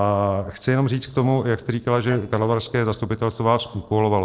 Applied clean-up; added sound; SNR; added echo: neural separator model SepFormer DNS4.